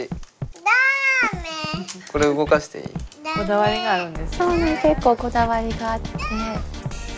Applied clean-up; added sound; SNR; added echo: none; Scratching (performance technique); 12 dB; none.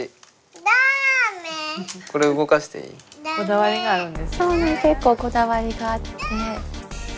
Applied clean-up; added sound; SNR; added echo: none; none; none; none.